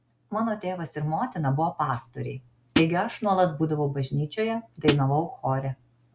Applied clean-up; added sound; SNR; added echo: none; Hi-hat; -3 dB; none.